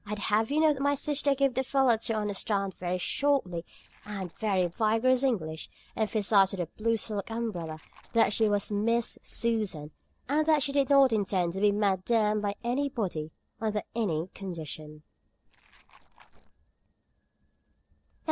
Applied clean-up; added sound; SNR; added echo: neural separator model SepFormer DNS4.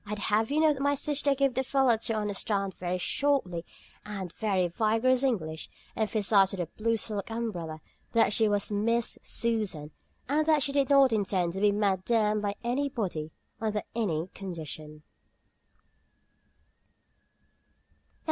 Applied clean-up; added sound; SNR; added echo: none; none; none; none.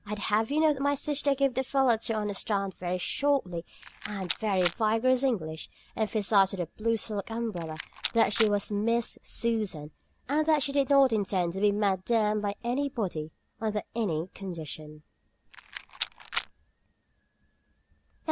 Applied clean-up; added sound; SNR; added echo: none; Rattle; 9 dB; none.